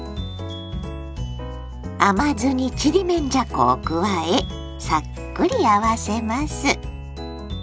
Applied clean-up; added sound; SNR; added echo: none; none; none; none.